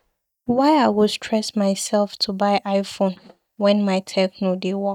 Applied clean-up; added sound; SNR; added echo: neural mask model DeepFilterNet 3.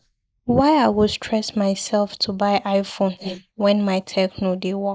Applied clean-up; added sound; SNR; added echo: neural mask model Resemble Enhance denoiser.